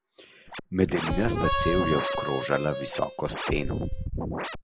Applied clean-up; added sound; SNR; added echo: none; Harmonica + Scratching (performance technique); 0 dB; none.